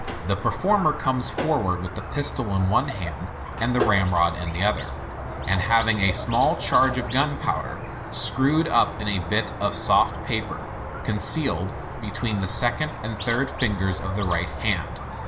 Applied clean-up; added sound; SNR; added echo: none; Squeak; 7 dB; reverberation time 0.7 s.